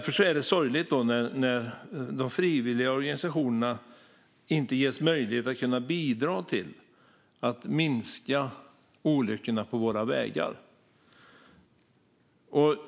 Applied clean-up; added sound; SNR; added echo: none; none; none; none.